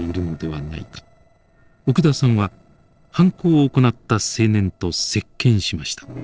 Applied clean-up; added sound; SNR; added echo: neural separator model SepFormer DNS4.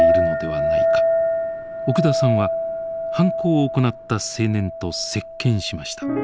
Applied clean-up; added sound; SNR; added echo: none; Chink, clink; -1 dB; none.